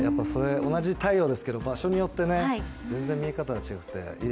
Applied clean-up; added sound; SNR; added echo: none; none; none; none.